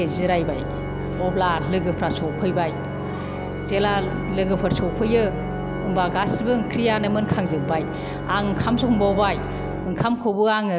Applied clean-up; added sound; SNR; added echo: none; Organ; 5 dB; none.